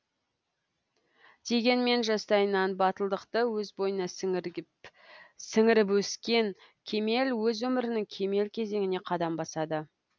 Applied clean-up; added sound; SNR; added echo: none; none; none; none.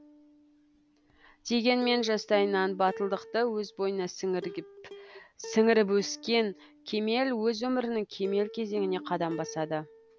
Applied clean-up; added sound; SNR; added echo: none; Plucked string instrument; 17 dB; none.